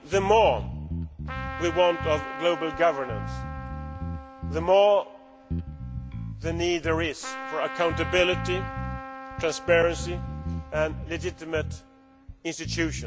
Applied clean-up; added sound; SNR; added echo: none; Trumpet + Bass guitar; 7 dB; none.